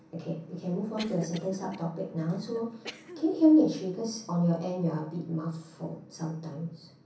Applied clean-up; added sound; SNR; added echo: none; Cough; 18 dB; reverberation time 0.6 s.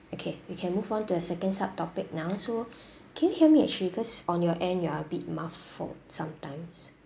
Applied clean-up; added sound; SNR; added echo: none; none; none; none.